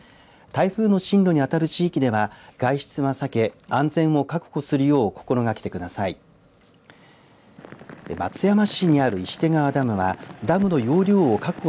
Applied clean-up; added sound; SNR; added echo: none; none; none; none.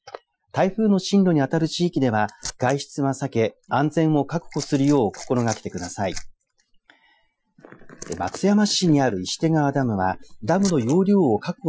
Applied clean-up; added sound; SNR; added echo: classical method Wiener filter.